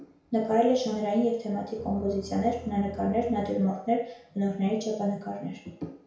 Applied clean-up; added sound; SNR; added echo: none; Bowed string instrument; 17 dB; reverberation time 0.6 s.